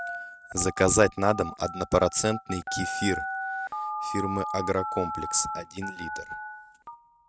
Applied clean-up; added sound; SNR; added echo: neural mask model RNNoise.